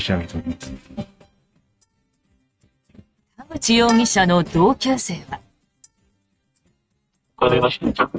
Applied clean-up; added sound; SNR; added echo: neural mask model RNNoise.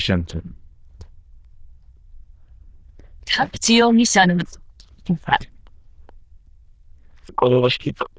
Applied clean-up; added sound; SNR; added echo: neural diffusion model UNIVERSE++.